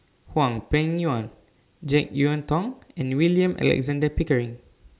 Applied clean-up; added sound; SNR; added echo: none; none; none; none.